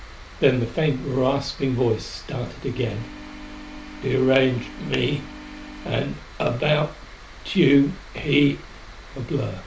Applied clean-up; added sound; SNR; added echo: none; Organ; 16 dB; none.